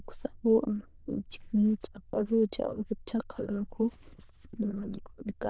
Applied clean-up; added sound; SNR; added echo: neural diffusion model UNIVERSE++.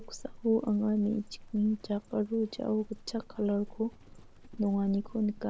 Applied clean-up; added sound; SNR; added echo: none; Livestock, farm animals, working animals; 18 dB; none.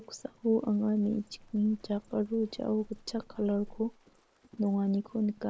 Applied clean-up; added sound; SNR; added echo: neural mask model Resemble Enhance denoiser.